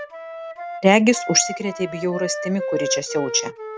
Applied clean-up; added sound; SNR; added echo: none; Wind instrument, woodwind instrument; 8 dB; none.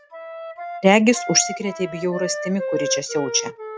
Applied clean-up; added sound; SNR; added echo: classical method log-MMSE.